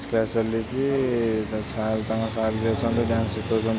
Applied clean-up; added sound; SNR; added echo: none; none; none; none.